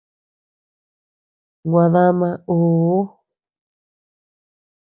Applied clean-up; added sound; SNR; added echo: none; none; none; none.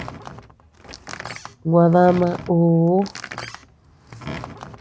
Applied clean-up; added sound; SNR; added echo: none; Door; 15 dB; none.